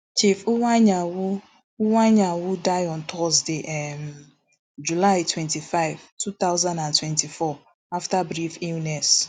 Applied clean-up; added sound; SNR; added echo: none; none; none; none.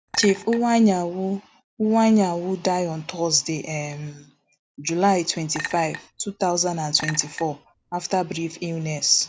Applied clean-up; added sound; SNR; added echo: none; Chink, clink; 13 dB; none.